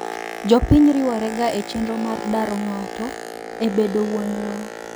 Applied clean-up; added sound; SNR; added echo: none; Boat, Water vehicle; 10 dB; none.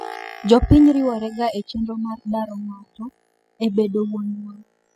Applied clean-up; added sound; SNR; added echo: classical method spectral subtraction.